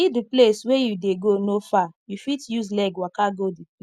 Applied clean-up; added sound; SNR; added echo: none; none; none; none.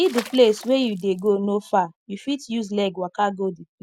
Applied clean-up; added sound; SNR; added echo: none; Water / Splash, splatter; 16 dB; none.